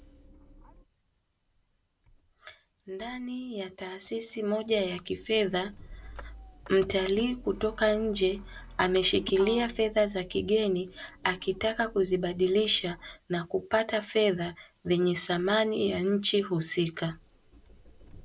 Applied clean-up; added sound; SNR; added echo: none; Motor vehicle (road); 20 dB; none.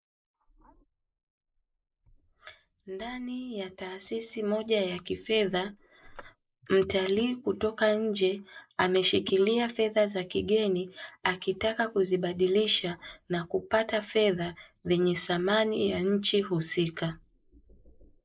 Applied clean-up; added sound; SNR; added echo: neural mask model Resemble Enhance denoiser.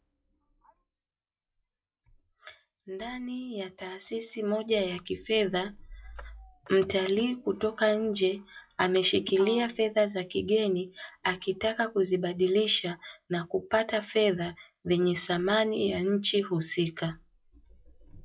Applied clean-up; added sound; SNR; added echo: classical method log-MMSE.